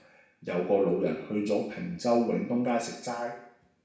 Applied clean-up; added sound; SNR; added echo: none; none; none; reverberation time 0.6 s.